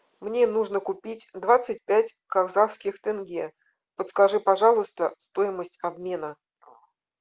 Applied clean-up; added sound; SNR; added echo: none; none; none; none.